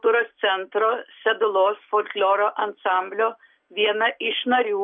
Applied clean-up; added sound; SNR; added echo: none; none; none; none.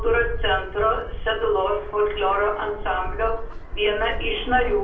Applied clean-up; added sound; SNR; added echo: none; Fixed-wing aircraft, airplane; 6 dB; reverberation time 0.6 s.